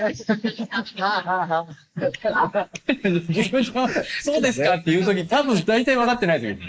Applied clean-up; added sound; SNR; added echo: neural mask model Resemble Enhance denoiser.